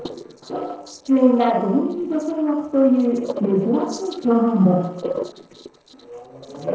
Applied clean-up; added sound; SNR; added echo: neural separator model SepFormer DNS4.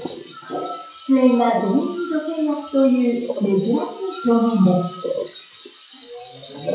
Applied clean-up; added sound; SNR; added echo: classical method WPE with log-MMSE.